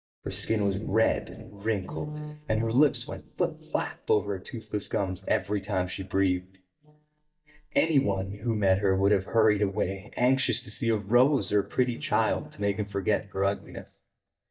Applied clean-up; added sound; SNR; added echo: neural mask model DeepFilterNet 3.